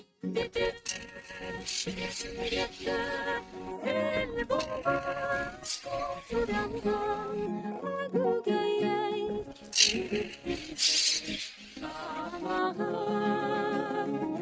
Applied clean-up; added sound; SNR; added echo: neural mask model RNNoise.